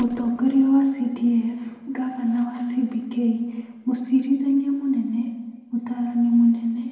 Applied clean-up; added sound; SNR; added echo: none; none; none; reverberation time 1.2 s.